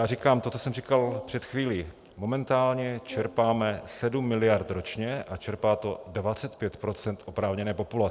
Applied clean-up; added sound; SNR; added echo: none; Brass instrument; 18 dB; none.